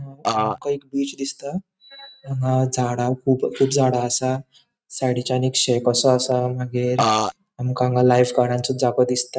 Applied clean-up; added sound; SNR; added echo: neural mask model RNNoise.